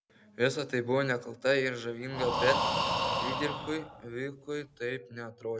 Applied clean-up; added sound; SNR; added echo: none; Breathing; 1 dB; none.